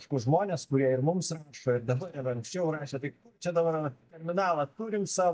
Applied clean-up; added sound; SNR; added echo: neural mask model DeepFilterNet 3.